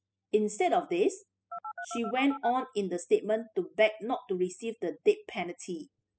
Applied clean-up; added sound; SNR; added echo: classical method spectral subtraction.